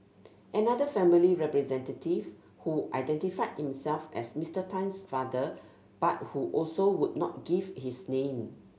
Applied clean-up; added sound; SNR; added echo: none; none; none; none.